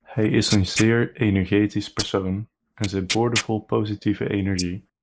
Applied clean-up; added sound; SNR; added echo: neural mask model Resemble Enhance denoiser.